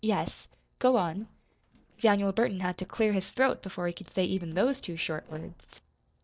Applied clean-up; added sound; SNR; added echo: neural separator model SepFormer DNS4.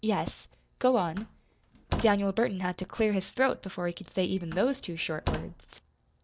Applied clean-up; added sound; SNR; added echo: none; Slam; 10 dB; none.